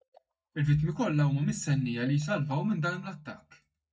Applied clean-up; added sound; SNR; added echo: neural mask model DeepFilterNet 3.